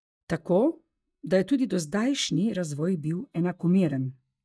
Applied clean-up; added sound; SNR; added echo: neural mask model DeepFilterNet 3.